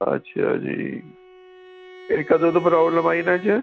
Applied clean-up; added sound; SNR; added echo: none; Bowed string instrument; 19 dB; none.